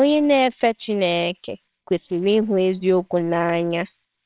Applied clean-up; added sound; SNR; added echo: neural separator model SepFormer WHAMR!.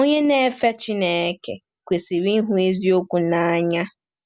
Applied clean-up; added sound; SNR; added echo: none; none; none; none.